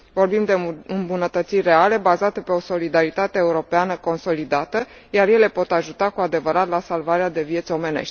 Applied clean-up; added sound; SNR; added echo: none; none; none; none.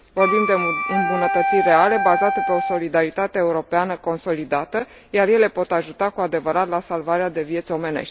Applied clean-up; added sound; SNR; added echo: none; Wind instrument, woodwind instrument; 1 dB; none.